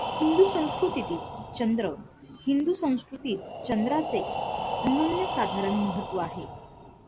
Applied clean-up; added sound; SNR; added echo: none; Breathing; 6 dB; none.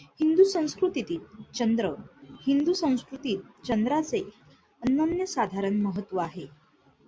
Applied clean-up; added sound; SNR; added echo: none; none; none; none.